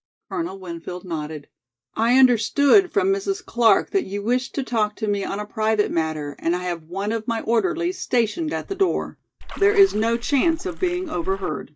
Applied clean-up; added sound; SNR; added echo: neural mask model DeepFilterNet 3.